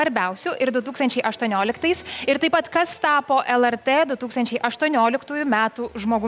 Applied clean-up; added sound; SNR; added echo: none; none; none; none.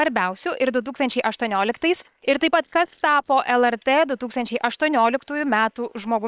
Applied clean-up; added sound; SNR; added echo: neural separator model SepFormer WHAM!.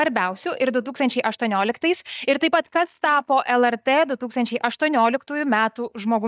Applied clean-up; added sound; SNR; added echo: neural mask model DeepFilterNet 3.